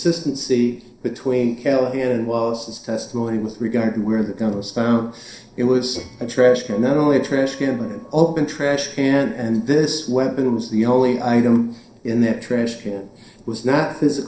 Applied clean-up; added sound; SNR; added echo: neural separator model SepFormer DNS4.